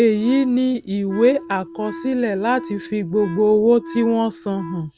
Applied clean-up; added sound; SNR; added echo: none; Wind instrument, woodwind instrument; 16 dB; none.